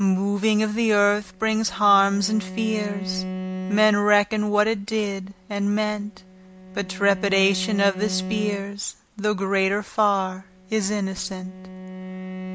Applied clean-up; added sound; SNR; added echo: none; Bowed string instrument; 12 dB; none.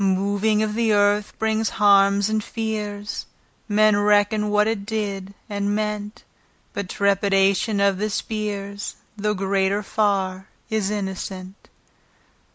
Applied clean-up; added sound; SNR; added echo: none; none; none; none.